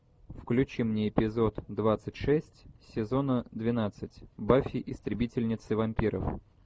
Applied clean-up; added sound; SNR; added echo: none; none; none; none.